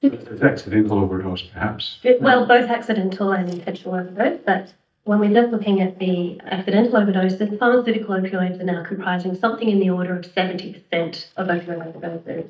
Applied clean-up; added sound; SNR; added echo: neural mask model DeepFilterNet 3.